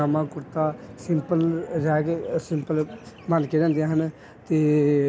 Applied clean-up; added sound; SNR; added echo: none; none; none; none.